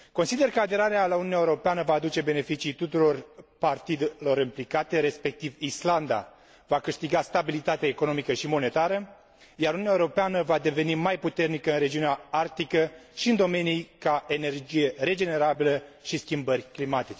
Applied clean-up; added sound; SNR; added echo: none; none; none; none.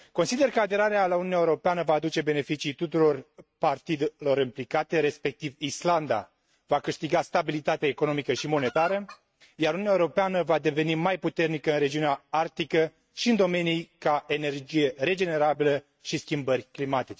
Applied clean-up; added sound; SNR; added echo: neural mask model RNNoise.